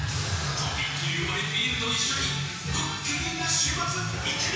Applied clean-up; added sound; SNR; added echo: none; none; none; reverberation time 1.1 s.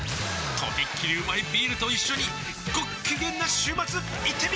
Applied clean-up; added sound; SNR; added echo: none; none; none; none.